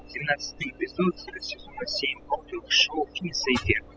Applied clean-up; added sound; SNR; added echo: classical method spectral subtraction.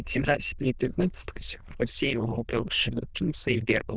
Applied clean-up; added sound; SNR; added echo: neural diffusion model UNIVERSE++.